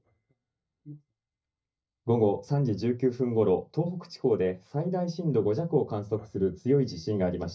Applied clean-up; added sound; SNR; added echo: neural mask model DeepFilterNet 3.